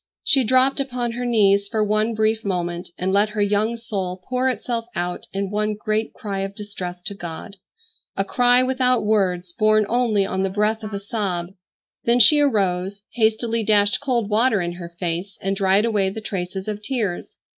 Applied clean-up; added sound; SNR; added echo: neural mask model Resemble Enhance denoiser.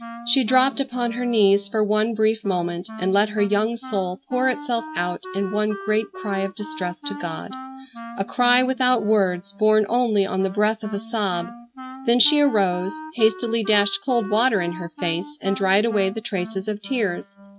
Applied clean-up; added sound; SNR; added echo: neural mask model RNNoise.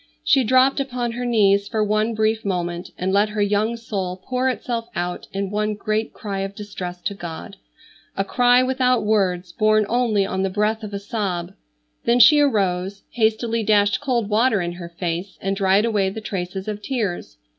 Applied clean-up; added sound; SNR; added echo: none; none; none; none.